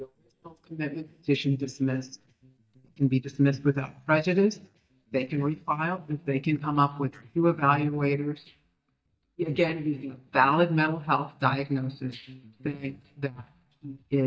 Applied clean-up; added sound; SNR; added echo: neural mask model DeepFilterNet 3.